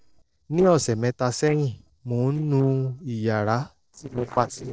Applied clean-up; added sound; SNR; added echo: neural separator model SepFormer DNS4.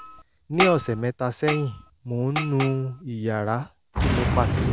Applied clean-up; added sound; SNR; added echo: none; Boom; 2 dB; none.